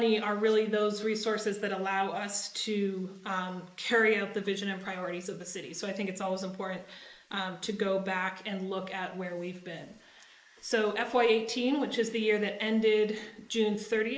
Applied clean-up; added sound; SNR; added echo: neural mask model Resemble Enhance denoiser.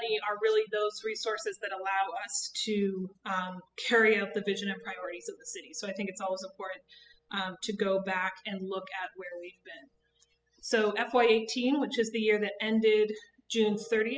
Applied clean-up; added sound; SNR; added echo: classical method spectral subtraction.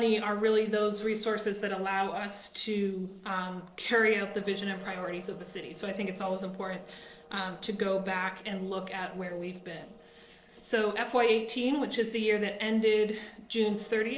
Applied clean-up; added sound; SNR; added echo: neural separator model SepFormer DNS4.